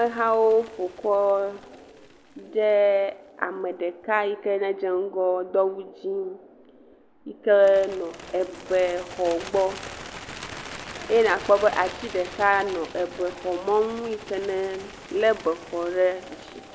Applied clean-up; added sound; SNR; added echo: none; Bird; 18 dB; none.